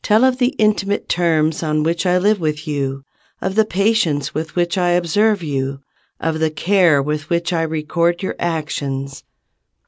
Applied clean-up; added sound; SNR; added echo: none; none; none; none.